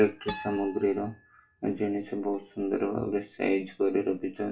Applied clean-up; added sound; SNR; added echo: classical method WPE with log-MMSE.